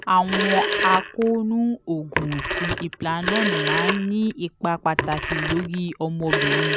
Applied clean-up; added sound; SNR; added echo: none; Telephone; 1 dB; none.